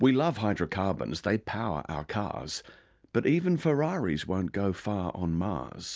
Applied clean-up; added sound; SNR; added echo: none; none; none; none.